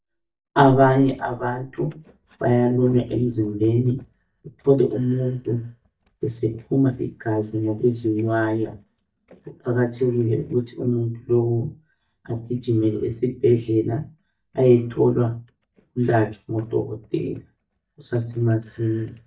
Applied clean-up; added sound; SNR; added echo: neural mask model DeepFilterNet 3.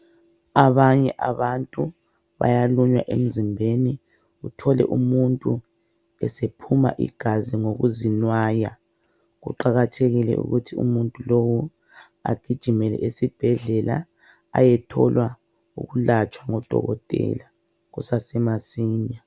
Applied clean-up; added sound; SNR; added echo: none; none; none; none.